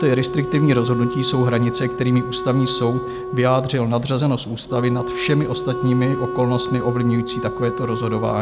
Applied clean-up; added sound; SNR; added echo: none; Wind instrument, woodwind instrument; 7 dB; none.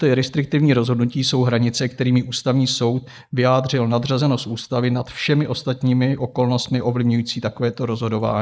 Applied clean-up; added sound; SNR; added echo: neural mask model Resemble Enhance denoiser.